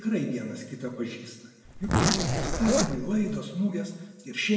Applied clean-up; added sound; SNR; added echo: none; Zipper (clothing); -3 dB; reverberation time 1.0 s.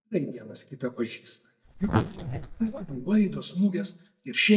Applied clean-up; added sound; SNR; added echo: neural mask model DeepFilterNet 3.